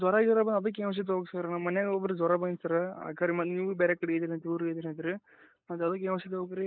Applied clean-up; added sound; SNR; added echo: neural mask model Resemble Enhance denoiser.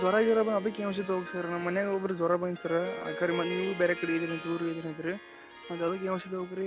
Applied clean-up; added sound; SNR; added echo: none; Harp; 11 dB; none.